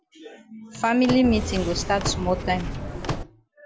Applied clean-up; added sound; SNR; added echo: none; Slam / Microwave oven + Subway, metro, underground; 5 dB; none.